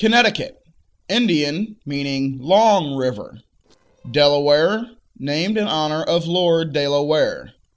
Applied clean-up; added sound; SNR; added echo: neural separator model SepFormer DNS4.